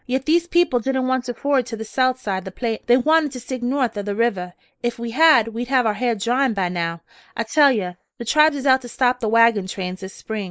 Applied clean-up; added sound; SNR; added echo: neural mask model Resemble Enhance denoiser.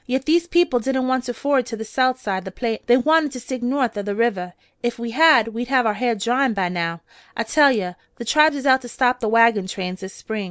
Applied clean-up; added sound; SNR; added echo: none; none; none; none.